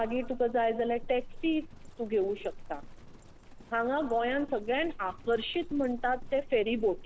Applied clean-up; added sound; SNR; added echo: none; Livestock, farm animals, working animals; 12 dB; none.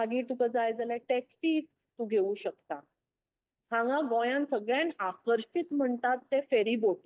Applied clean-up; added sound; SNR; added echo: neural mask model DeepFilterNet 3.